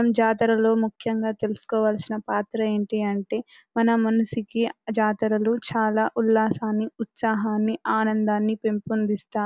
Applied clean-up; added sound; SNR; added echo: none; none; none; none.